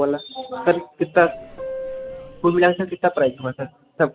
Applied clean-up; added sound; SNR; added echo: none; Subway, metro, underground / Doorbell; 11 dB; none.